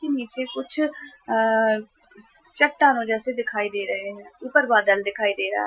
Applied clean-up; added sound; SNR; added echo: classical method Wiener filter.